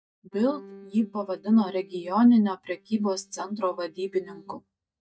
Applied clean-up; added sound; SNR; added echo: neural mask model DeepFilterNet 3.